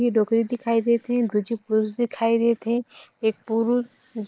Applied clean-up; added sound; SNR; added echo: neural mask model Resemble Enhance denoiser.